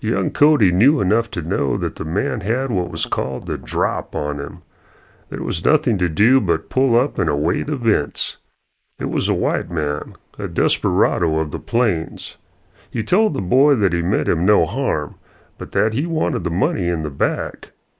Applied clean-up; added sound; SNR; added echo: neural mask model Resemble Enhance denoiser.